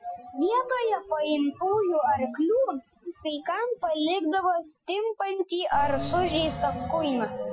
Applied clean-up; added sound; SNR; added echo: classical method Wiener filter.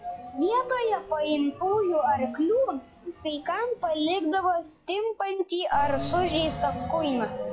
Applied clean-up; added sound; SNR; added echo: classical method log-MMSE.